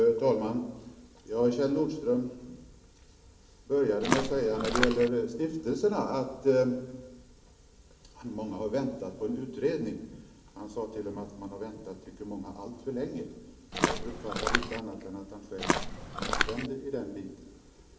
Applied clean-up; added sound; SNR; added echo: none; Walk, footsteps; -1 dB; reverberation time 0.8 s.